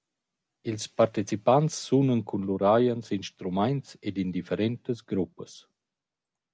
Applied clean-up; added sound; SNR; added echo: none; none; none; none.